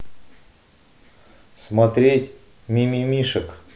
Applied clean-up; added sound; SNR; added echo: none; none; none; none.